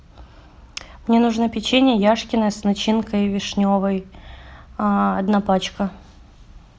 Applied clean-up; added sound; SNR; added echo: none; none; none; none.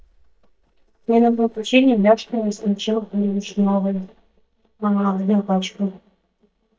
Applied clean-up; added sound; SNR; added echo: neural mask model DeepFilterNet 3.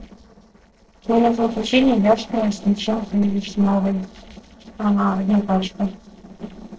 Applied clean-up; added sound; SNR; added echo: neural separator model SepFormer DNS4.